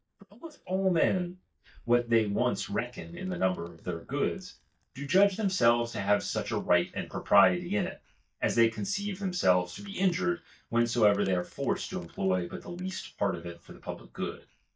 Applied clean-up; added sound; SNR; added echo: neural mask model DeepFilterNet 3.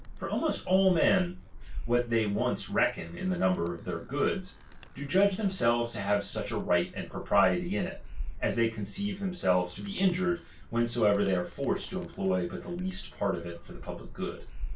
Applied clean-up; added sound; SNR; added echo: none; Animal; 12 dB; reverberation time 0.2 s.